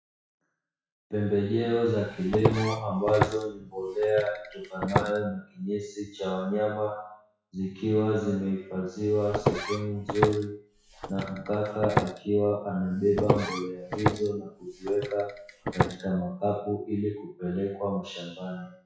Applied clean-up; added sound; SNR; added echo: classical method WPE with log-MMSE.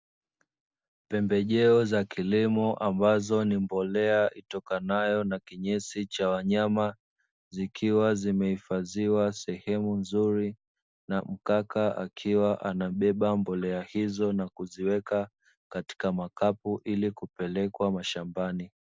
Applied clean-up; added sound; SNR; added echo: none; none; none; none.